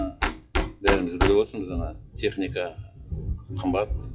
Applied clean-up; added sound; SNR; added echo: classical method WPE with log-MMSE.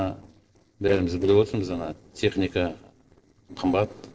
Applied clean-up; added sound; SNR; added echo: neural separator model SepFormer DNS4.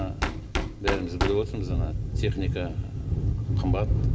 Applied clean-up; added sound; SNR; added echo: none; Knock; 8 dB; reverberation time 0.7 s.